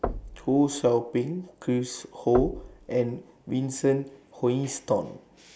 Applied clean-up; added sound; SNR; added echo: none; Knock / Wood; 11 dB; none.